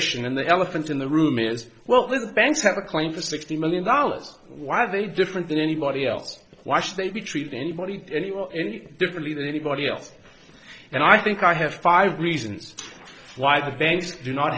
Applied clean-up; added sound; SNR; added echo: neural separator model SepFormer DNS4.